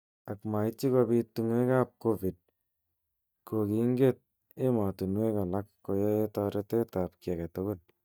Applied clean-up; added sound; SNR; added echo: neural mask model DeepFilterNet 3.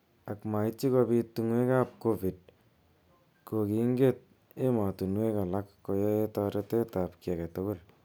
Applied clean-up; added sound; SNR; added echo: none; none; none; none.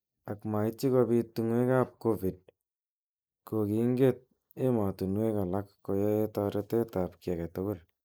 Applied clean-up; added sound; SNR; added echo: neural mask model Resemble Enhance denoiser.